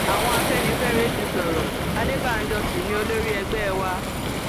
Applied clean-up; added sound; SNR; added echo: none; Waves, surf; -3 dB; none.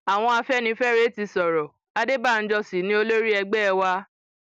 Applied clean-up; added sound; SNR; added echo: none; none; none; none.